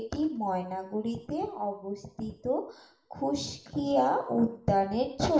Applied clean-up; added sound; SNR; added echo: none; none; none; reverberation time 0.6 s.